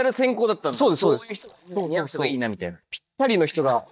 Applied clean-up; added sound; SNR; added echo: neural mask model DeepFilterNet 3.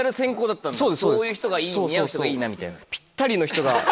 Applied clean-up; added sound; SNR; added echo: none; none; none; none.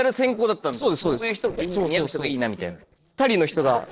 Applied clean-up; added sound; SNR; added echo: neural separator model SepFormer DNS4.